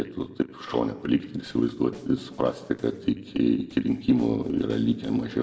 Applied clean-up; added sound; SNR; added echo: neural separator model SepFormer DNS4.